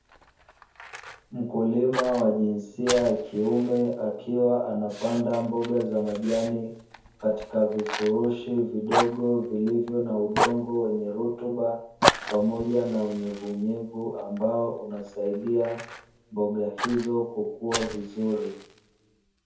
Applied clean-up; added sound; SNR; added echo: none; Fire; 8 dB; reverberation time 0.6 s.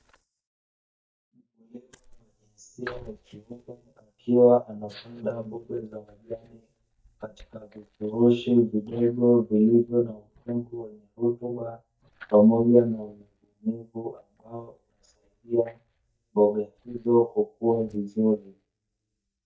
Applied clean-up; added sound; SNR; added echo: neural mask model DeepFilterNet 3.